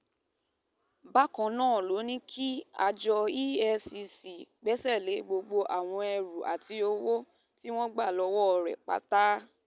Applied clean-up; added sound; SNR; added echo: none; none; none; none.